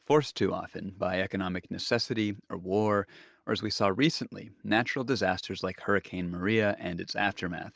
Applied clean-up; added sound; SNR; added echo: none; none; none; none.